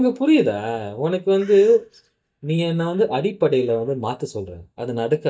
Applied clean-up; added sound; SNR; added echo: neural mask model DeepFilterNet 3.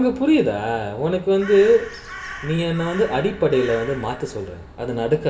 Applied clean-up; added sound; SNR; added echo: none; Crow; 17 dB; reverberation time 0.7 s.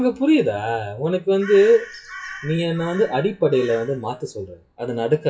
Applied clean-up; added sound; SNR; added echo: classical method WPE with log-MMSE.